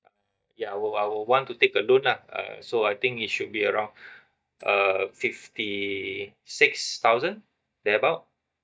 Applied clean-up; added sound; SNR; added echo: neural mask model DeepFilterNet 3.